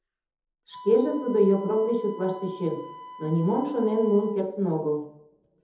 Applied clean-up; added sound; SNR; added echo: none; Wind instrument, woodwind instrument; 18 dB; reverberation time 0.7 s.